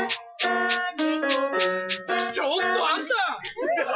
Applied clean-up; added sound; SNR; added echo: classical method Wiener filter.